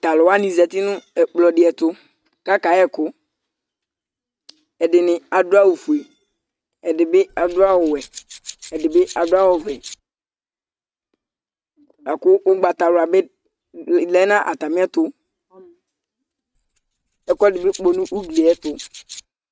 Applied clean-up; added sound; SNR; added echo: neural mask model RNNoise.